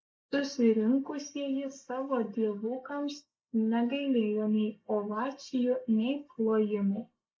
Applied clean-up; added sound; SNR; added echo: neural mask model Resemble Enhance denoiser.